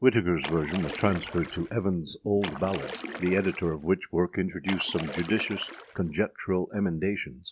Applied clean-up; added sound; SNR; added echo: none; Splash, splatter; 12 dB; none.